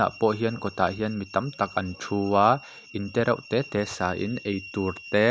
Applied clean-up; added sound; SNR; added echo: none; none; none; none.